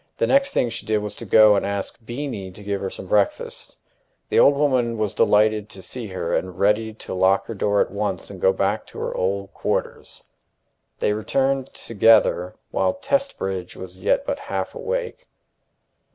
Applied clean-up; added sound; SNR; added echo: none; none; none; none.